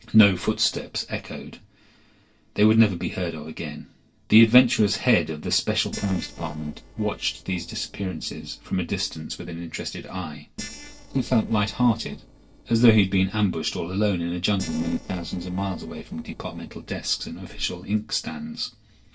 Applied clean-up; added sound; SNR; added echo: neural separator model SepFormer DNS4.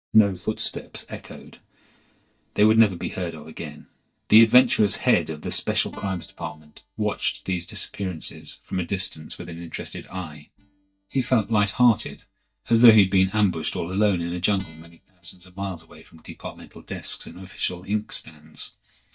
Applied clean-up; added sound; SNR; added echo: neural mask model DeepFilterNet 3.